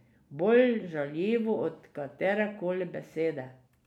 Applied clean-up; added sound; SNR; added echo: none; none; none; none.